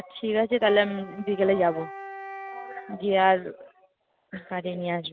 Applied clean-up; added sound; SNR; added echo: none; Wind instrument, woodwind instrument; 15 dB; none.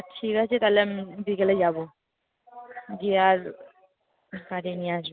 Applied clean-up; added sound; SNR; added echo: none; none; none; none.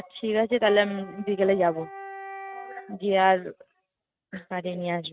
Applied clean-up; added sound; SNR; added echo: neural mask model RNNoise.